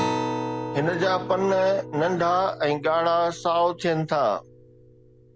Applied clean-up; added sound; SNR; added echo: none; Acoustic guitar; 9 dB; none.